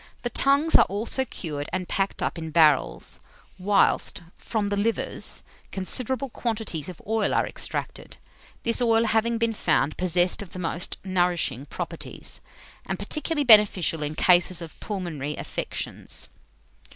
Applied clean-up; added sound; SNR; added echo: none; none; none; none.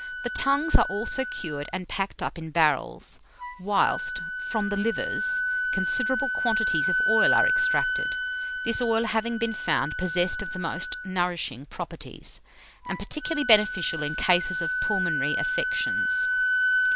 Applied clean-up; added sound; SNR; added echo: none; Wind instrument, woodwind instrument; 0 dB; none.